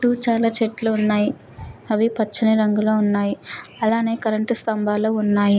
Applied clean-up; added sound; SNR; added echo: none; none; none; none.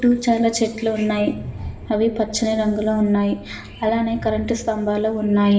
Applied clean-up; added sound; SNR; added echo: none; Train; 17 dB; reverberation time 2.3 s.